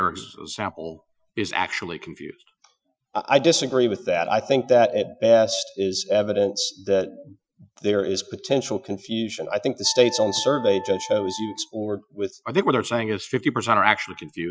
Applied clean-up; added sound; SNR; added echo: classical method Wiener filter.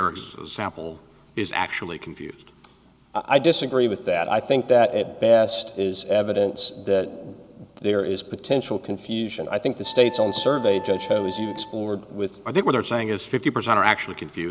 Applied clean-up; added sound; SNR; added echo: none; Wind instrument, woodwind instrument; 16 dB; none.